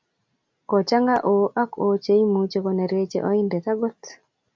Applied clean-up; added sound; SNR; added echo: none; none; none; none.